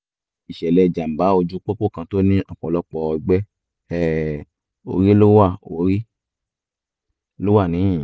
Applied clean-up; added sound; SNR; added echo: none; none; none; none.